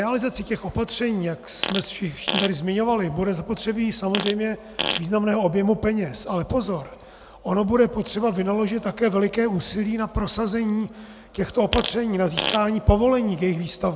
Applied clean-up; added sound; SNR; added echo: none; Fart; 6 dB; none.